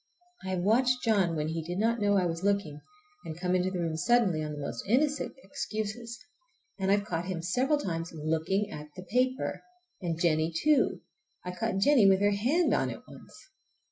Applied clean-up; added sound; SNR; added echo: none; none; none; none.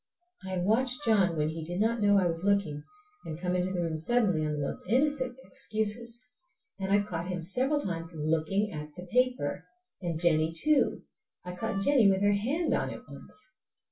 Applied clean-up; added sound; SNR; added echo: none; Wind instrument, woodwind instrument; 18 dB; reverberation time 0.1 s.